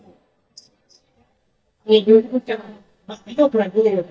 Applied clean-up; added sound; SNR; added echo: neural mask model DeepFilterNet 3.